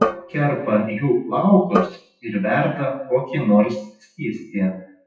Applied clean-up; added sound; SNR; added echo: classical method WPE with log-MMSE.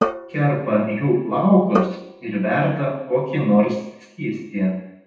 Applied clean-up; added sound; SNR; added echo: none; Drum; 9 dB; reverberation time 0.8 s.